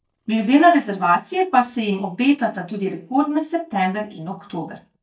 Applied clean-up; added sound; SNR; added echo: neural mask model DeepFilterNet 3.